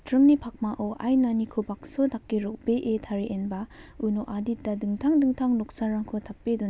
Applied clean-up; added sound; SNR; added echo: none; none; none; none.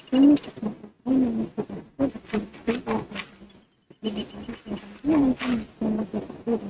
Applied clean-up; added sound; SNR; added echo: neural mask model RNNoise.